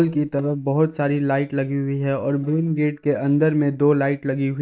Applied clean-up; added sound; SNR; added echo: neural mask model DeepFilterNet 3.